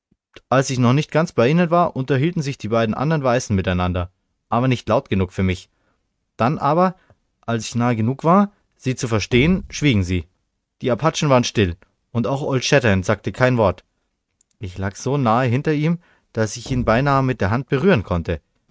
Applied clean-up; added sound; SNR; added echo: neural mask model RNNoise.